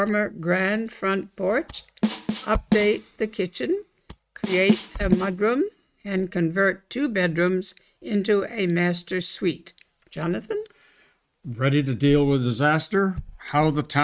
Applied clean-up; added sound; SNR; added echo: neural mask model RNNoise.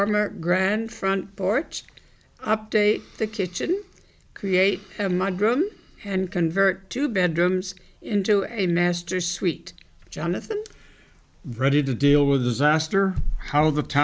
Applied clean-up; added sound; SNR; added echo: none; none; none; none.